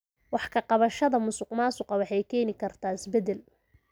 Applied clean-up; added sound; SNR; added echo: none; none; none; none.